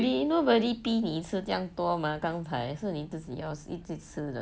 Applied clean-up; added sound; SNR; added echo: none; none; none; none.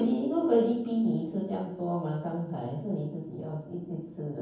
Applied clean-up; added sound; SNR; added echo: none; none; none; reverberation time 0.9 s.